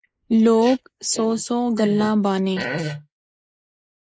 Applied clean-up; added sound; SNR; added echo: neural mask model Resemble Enhance denoiser.